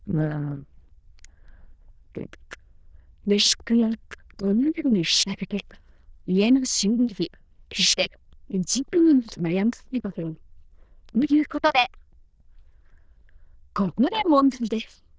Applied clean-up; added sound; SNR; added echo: neural diffusion model UNIVERSE++.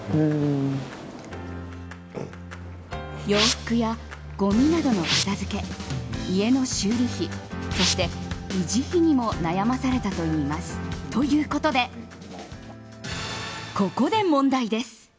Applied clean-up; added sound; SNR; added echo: none; none; none; none.